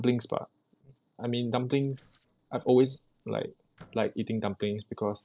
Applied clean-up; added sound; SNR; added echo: neural separator model SepFormer DNS4.